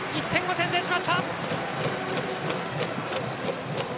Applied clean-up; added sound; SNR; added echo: none; none; none; none.